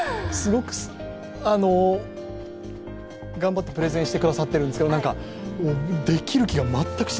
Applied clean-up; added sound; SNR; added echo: none; Bowed string instrument; 16 dB; none.